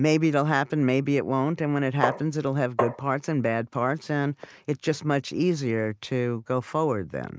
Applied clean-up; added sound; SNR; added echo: neural mask model RNNoise.